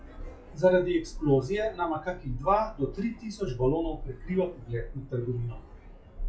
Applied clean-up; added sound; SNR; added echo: classical method log-MMSE.